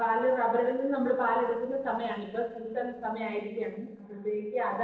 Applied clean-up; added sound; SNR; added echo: neural separator model SepFormer DNS4.